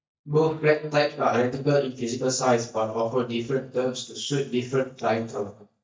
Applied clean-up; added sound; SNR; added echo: neural mask model DeepFilterNet 3.